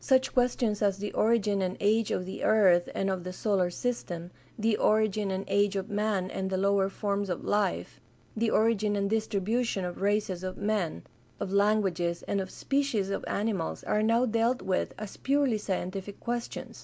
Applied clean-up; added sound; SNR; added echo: none; none; none; none.